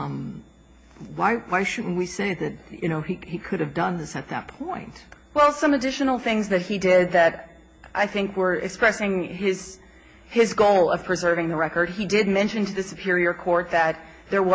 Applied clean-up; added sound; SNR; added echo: none; none; none; none.